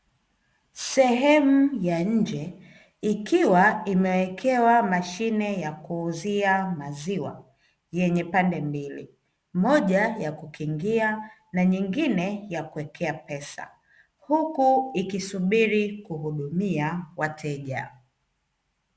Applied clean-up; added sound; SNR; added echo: none; none; none; none.